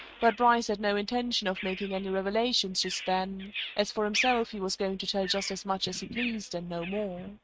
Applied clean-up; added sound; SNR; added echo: neural mask model RNNoise.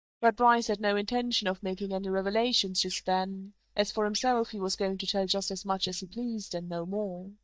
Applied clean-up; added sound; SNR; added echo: neural mask model DeepFilterNet 3.